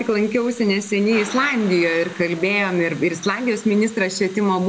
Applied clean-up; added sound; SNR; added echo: none; Thunder / Rain; 19 dB; none.